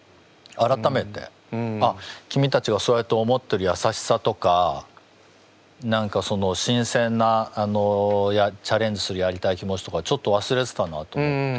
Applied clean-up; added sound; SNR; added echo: none; none; none; none.